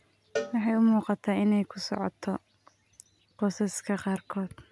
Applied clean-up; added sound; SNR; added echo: none; Cowbell; 13 dB; none.